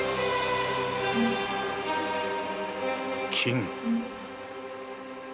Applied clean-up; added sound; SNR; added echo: none; Brass instrument; 3 dB; none.